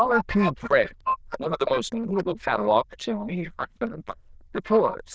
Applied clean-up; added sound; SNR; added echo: neural diffusion model UNIVERSE++.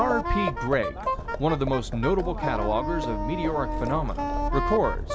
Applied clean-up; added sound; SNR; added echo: none; Wind instrument, woodwind instrument + Livestock, farm animals, working animals; 1 dB; none.